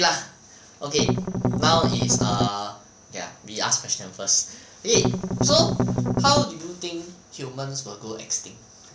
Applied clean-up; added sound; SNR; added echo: none; Strum; -3 dB; none.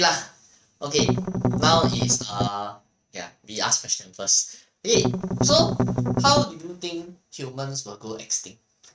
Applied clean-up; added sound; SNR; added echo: neural mask model RNNoise.